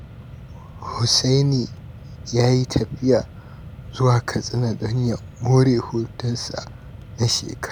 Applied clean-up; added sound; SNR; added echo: none; Mechanisms; 16 dB; none.